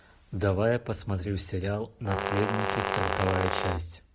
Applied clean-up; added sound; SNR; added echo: none; Brass instrument; 1 dB; none.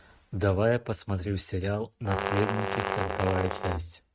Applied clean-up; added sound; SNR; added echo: neural mask model RNNoise.